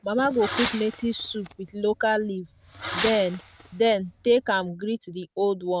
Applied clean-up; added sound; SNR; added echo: none; Fireworks; 11 dB; none.